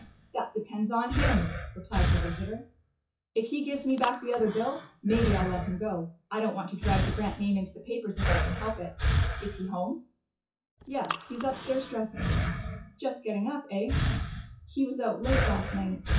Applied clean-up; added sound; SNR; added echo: classical method WPE with log-MMSE.